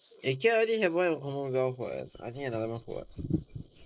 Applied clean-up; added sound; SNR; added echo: neural mask model Resemble Enhance denoiser.